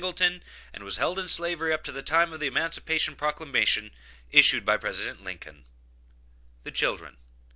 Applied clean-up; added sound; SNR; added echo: none; none; none; none.